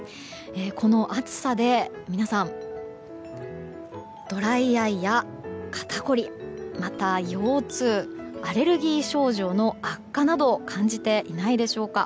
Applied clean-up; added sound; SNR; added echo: none; none; none; none.